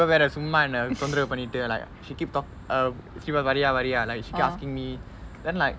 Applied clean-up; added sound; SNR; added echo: none; none; none; none.